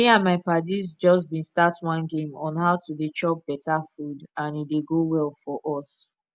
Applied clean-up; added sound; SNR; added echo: none; none; none; none.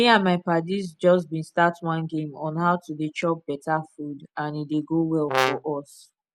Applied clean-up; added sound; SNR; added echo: none; Brass instrument; 2 dB; none.